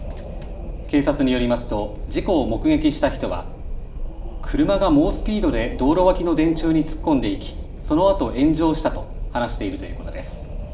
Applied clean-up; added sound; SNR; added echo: none; Wind; 7 dB; reverberation time 1.1 s.